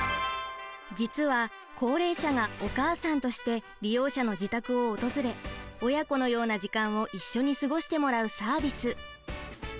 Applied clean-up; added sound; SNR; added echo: none; none; none; none.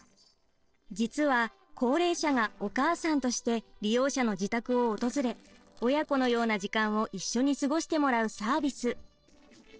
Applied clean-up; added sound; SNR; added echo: neural separator model SepFormer DNS4.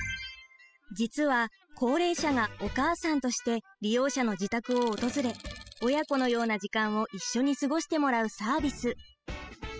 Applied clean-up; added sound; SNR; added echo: classical method spectral subtraction.